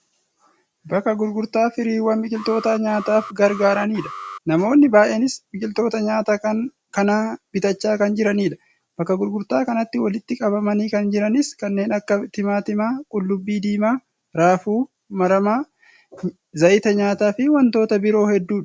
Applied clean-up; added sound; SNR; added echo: none; Alarm; 16 dB; none.